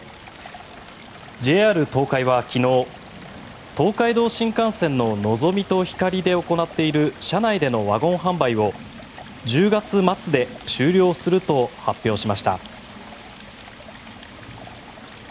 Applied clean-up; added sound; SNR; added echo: none; Stream; 19 dB; none.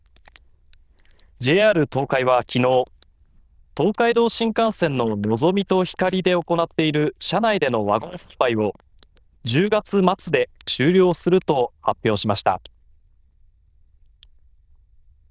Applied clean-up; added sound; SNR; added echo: neural diffusion model UNIVERSE++.